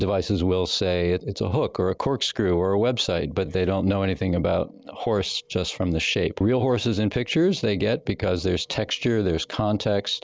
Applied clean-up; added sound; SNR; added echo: none; none; none; none.